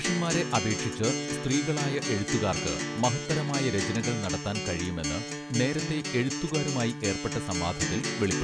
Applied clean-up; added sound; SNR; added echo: none; Acoustic guitar; 2 dB; none.